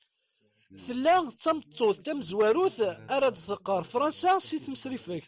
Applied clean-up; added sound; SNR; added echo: none; none; none; none.